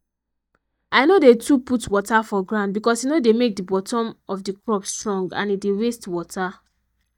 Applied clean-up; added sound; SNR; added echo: neural mask model DeepFilterNet 3.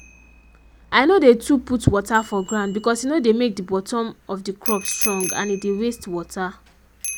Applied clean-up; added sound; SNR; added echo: none; Bicycle bell; 12 dB; none.